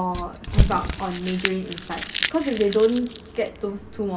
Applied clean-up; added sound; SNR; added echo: none; Crumpling, crinkling / Crushing; 2 dB; reverberation time 1.2 s.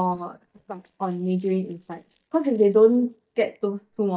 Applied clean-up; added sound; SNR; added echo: neural mask model DeepFilterNet 3.